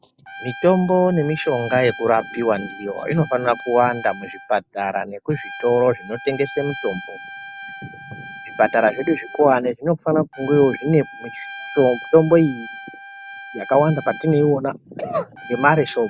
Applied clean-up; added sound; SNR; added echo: none; Trumpet; 16 dB; none.